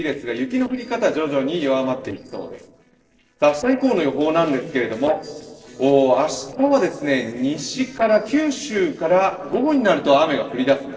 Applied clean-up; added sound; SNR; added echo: neural separator model SepFormer DNS4.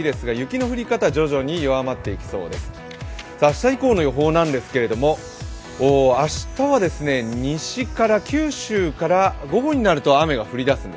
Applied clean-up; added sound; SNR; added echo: none; none; none; none.